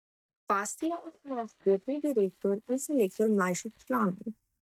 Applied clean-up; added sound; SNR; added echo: neural mask model DeepFilterNet 3.